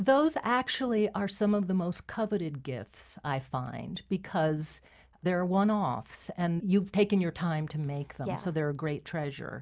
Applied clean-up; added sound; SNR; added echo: none; none; none; none.